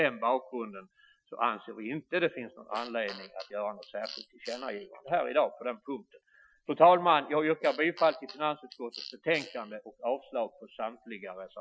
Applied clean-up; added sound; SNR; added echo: classical method Wiener filter.